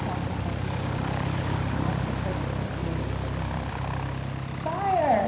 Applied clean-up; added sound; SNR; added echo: none; Aircraft; -3 dB; reverberation time 0.6 s.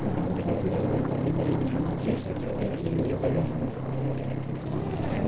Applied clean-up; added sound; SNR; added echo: neural separator model SepFormer DNS4.